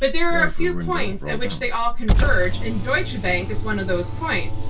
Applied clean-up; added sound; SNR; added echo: none; Car; -4 dB; reverberation time 0.2 s.